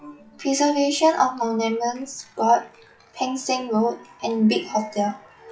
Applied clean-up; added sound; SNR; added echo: classical method WPE with log-MMSE.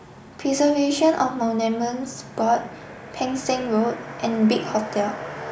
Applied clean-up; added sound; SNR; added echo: none; none; none; none.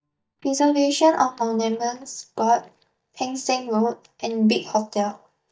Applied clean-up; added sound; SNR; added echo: neural mask model DeepFilterNet 3.